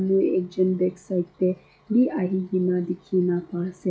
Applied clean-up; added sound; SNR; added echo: classical method log-MMSE.